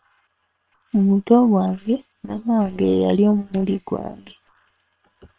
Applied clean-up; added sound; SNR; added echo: neural separator model SepFormer WHAM!.